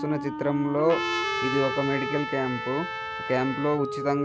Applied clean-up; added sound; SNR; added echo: none; Wind instrument, woodwind instrument + Trumpet; 4 dB; none.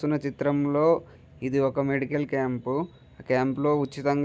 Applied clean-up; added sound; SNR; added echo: none; none; none; none.